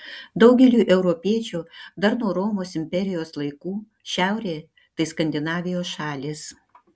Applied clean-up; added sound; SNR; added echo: none; none; none; none.